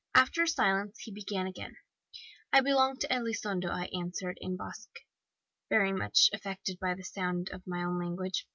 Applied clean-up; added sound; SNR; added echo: none; none; none; none.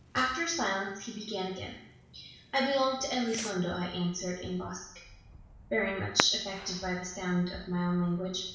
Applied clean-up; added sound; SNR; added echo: none; Fireworks; 12 dB; reverberation time 0.7 s.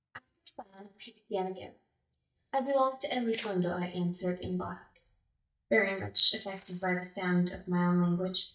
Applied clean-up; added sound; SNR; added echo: neural mask model DeepFilterNet 3.